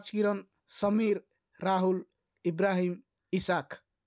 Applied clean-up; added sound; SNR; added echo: none; none; none; none.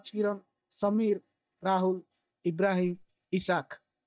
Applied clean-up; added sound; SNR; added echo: neural mask model DeepFilterNet 3.